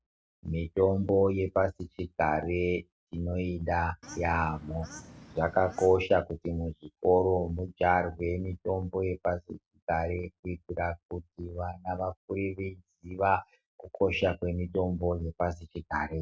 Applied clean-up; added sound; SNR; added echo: none; Bird / Fowl; 17 dB; none.